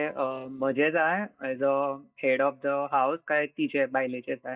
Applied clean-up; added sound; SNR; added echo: neural mask model DeepFilterNet 3.